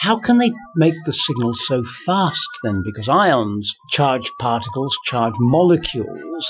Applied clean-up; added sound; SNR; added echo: classical method Wiener filter.